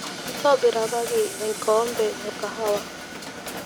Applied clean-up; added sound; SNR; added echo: none; Mechanisms + Train; 9 dB; none.